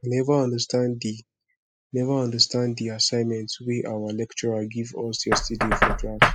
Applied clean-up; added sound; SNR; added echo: classical method spectral subtraction.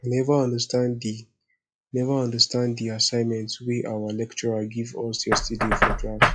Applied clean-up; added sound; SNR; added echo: classical method log-MMSE.